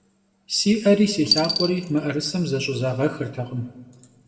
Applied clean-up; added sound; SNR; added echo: none; Coin (dropping); 6 dB; reverberation time 1.2 s.